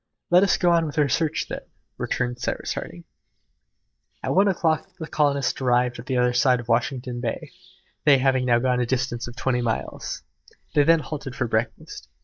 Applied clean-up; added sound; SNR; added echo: neural mask model DeepFilterNet 3.